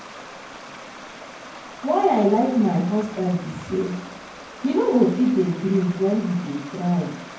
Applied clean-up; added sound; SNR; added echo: none; Stream; 16 dB; reverberation time 0.9 s.